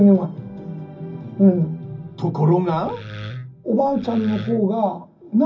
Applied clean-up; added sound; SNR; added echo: none; Wood; 15 dB; reverberation time 0.4 s.